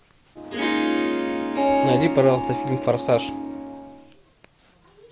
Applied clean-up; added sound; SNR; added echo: none; Harp; -1 dB; none.